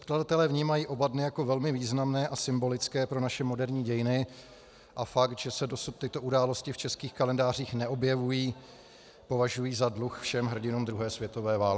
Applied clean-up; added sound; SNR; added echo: none; none; none; none.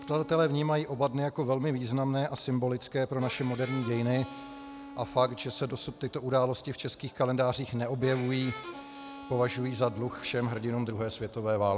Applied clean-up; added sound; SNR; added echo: none; Harmonica; 17 dB; none.